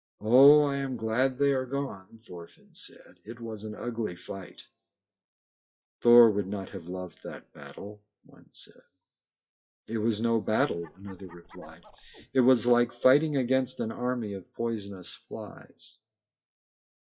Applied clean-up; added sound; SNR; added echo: classical method WPE with log-MMSE.